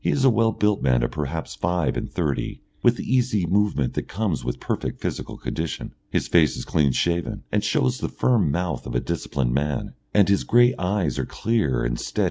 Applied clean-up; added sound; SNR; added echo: none; none; none; none.